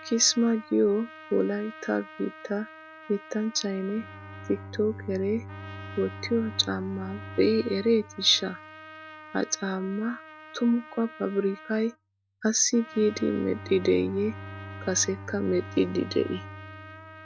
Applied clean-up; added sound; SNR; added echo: none; Bowed string instrument + Trumpet; 14 dB; none.